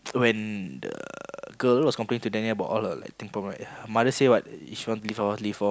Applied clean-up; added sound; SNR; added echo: none; none; none; none.